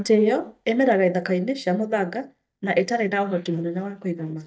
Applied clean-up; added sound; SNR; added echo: neural mask model DeepFilterNet 3.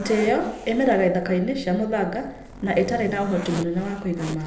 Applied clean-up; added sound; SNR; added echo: none; Zipper (clothing); 14 dB; reverberation time 0.7 s.